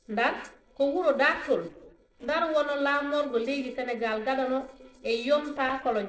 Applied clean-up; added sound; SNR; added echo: neural separator model SepFormer DNS4.